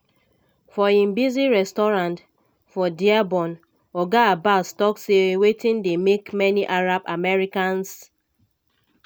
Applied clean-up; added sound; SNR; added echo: none; none; none; none.